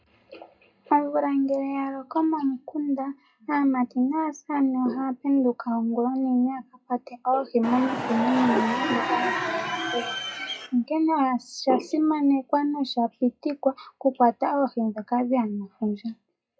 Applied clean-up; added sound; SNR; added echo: classical method WPE with log-MMSE.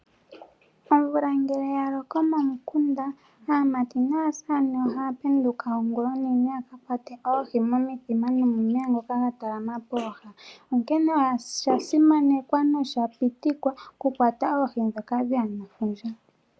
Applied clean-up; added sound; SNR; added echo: none; none; none; none.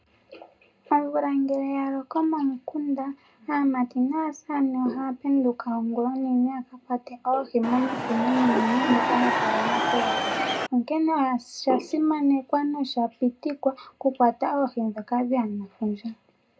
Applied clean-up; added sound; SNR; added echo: none; Crowd / Cheering; 0 dB; reverberation time 0.2 s.